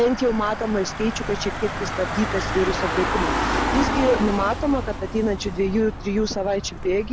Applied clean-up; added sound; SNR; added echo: none; Engine / Car; 4 dB; none.